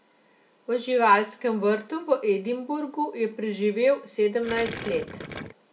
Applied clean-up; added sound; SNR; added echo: none; Gurgling; 11 dB; reverberation time 0.3 s.